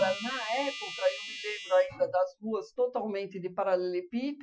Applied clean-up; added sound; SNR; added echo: classical method Wiener filter.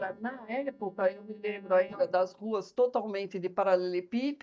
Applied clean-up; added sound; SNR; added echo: neural mask model DeepFilterNet 3.